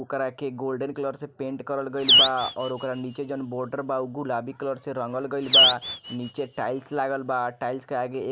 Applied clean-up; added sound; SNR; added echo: none; Animal; -3 dB; none.